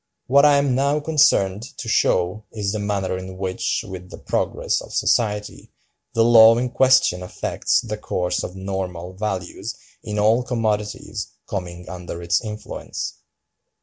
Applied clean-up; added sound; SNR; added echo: none; none; none; none.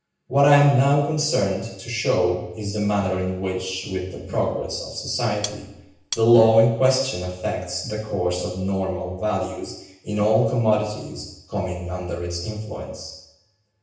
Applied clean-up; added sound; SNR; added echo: none; Cutlery, silverware; 14 dB; reverberation time 0.9 s.